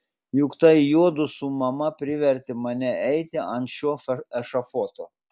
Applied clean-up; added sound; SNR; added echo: none; none; none; none.